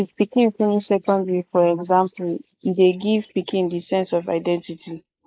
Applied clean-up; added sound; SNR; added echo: neural mask model Resemble Enhance denoiser.